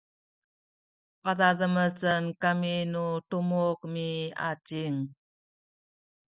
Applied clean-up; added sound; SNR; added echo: none; none; none; none.